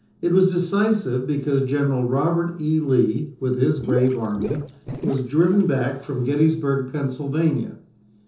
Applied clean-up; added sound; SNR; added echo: neural separator model SepFormer DNS4.